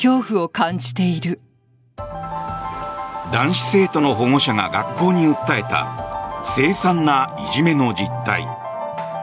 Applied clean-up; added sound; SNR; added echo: none; Electric guitar; 15 dB; none.